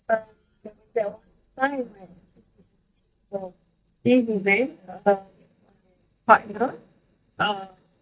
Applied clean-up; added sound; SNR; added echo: neural mask model DeepFilterNet 3.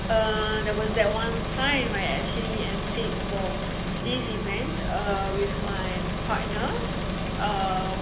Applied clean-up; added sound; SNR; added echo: none; Engine; -1 dB; reverberation time 0.8 s.